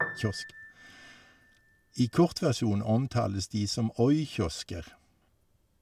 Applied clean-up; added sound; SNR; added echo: none; Piano; 15 dB; none.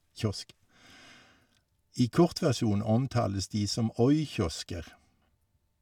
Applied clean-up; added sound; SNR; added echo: none; none; none; none.